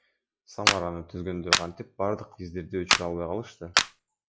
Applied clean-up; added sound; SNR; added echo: classical method log-MMSE.